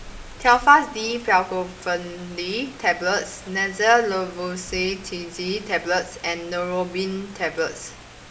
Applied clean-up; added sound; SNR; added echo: none; Rain; 18 dB; reverberation time 0.5 s.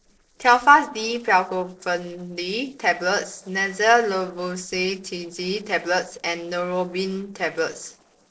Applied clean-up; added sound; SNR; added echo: neural separator model SepFormer DNS4.